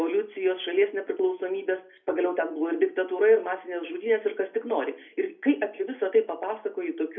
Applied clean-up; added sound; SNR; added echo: none; none; none; reverberation time 0.3 s.